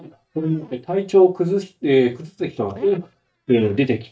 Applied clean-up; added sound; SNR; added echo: neural mask model DeepFilterNet 3.